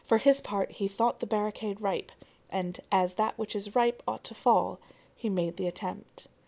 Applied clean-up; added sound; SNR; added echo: none; none; none; none.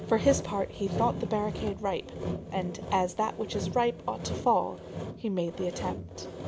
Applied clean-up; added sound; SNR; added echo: none; Sawing; 6 dB; none.